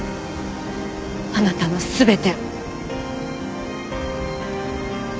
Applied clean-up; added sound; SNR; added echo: none; none; none; none.